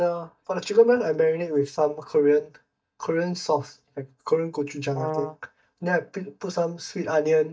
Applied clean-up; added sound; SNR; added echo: neural mask model DeepFilterNet 3.